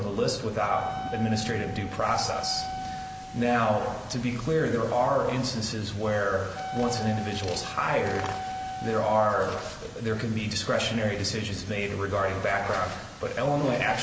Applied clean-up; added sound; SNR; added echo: none; Wind instrument, woodwind instrument; 10 dB; none.